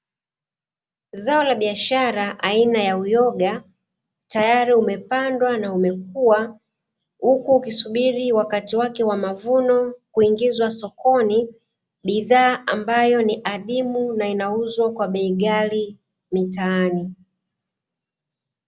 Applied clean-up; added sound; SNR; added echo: none; none; none; none.